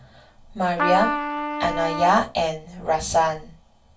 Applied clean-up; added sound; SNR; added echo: none; Trumpet; 3 dB; reverberation time 0.2 s.